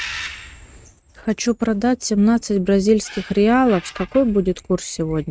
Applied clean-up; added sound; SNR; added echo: neural mask model RNNoise.